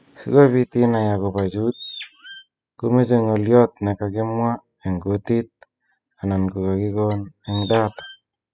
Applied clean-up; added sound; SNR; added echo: classical method spectral subtraction.